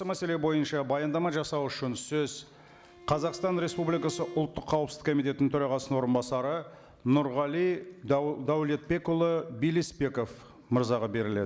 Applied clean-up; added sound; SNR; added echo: none; Bowed string instrument; 16 dB; none.